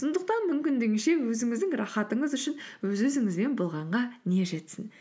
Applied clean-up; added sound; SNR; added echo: none; none; none; none.